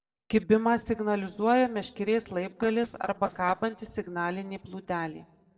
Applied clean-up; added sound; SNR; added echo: neural separator model SepFormer DNS4.